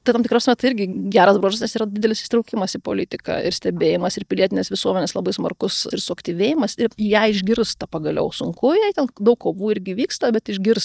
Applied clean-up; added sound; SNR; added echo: neural mask model DeepFilterNet 3.